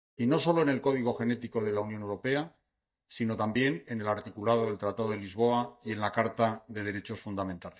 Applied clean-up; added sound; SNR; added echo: neural mask model DeepFilterNet 3.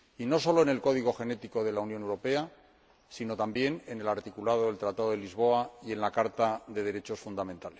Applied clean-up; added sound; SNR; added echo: none; none; none; none.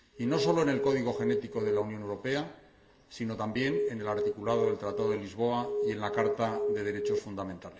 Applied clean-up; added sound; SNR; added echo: none; Alarm; 0 dB; reverberation time 2.4 s.